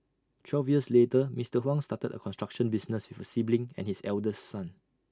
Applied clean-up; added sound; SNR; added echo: none; none; none; none.